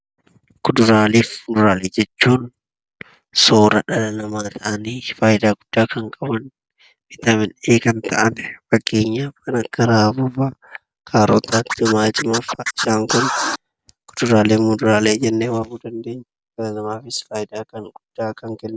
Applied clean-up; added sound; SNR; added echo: none; Scratching (performance technique); 6 dB; none.